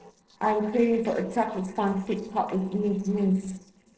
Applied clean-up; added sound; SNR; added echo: neural separator model SepFormer DNS4.